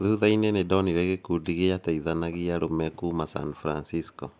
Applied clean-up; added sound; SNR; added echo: none; none; none; none.